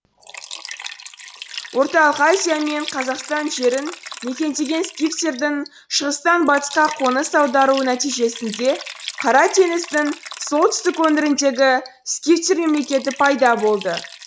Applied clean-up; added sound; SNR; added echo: none; Liquid; 16 dB; none.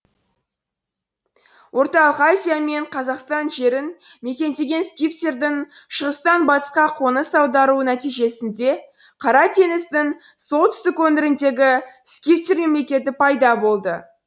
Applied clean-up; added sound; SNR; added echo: none; none; none; none.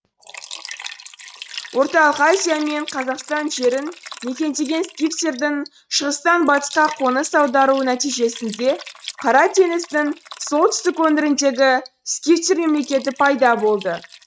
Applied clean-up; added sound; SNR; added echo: neural mask model RNNoise.